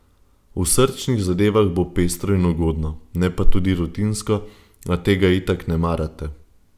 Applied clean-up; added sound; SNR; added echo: none; none; none; none.